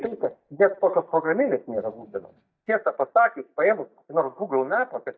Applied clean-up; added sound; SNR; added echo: neural mask model DeepFilterNet 3.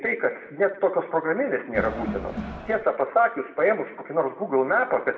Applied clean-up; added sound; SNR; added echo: none; Crowd; 8 dB; reverberation time 1.1 s.